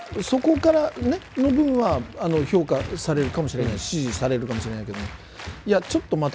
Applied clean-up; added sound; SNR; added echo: none; Applause; 13 dB; none.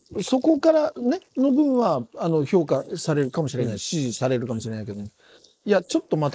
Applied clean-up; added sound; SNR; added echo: neural mask model Resemble Enhance denoiser.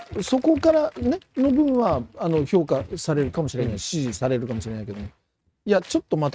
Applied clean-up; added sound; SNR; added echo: neural mask model RNNoise.